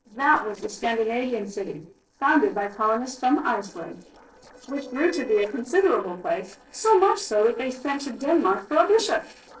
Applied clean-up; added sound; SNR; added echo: neural separator model SepFormer DNS4.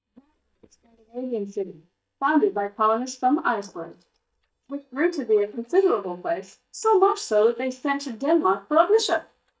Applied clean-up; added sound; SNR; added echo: neural mask model DeepFilterNet 3.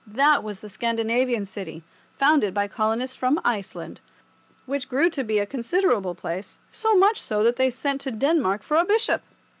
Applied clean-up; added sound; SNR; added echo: none; none; none; none.